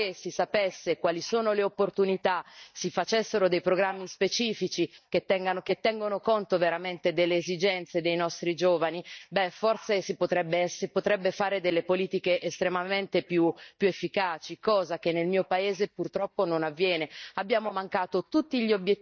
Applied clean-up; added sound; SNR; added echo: neural mask model DeepFilterNet 3.